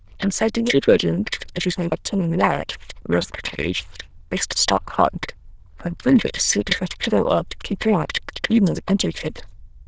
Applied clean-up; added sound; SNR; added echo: neural diffusion model UNIVERSE++.